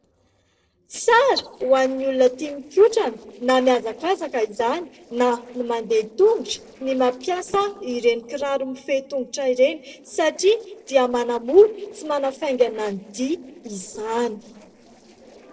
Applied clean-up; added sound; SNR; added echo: neural separator model SepFormer DNS4.